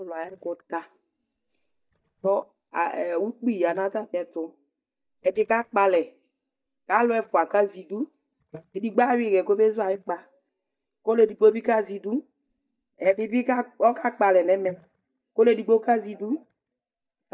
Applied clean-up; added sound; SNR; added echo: neural mask model DeepFilterNet 3.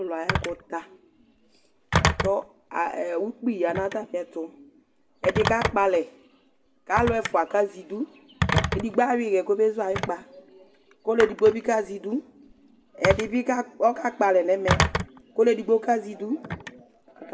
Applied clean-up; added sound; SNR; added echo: none; Telephone; 6 dB; reverberation time 0.2 s.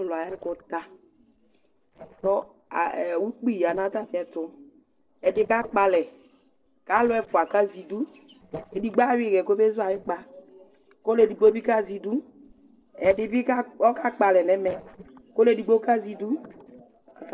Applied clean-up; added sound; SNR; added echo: neural separator model SepFormer DNS4.